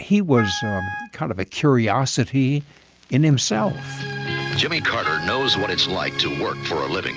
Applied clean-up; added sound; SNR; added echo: none; Wind instrument, woodwind instrument; 9 dB; none.